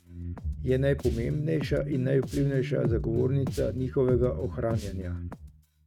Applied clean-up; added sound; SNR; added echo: neural mask model RNNoise.